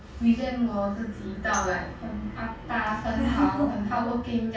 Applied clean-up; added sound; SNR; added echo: none; Tambourine; 18 dB; reverberation time 0.3 s.